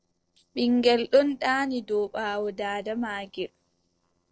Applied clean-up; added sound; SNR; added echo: neural separator model SepFormer DNS4.